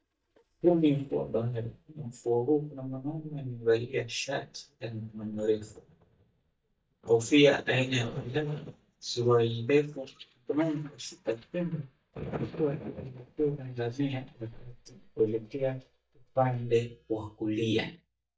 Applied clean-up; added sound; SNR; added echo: neural mask model DeepFilterNet 3.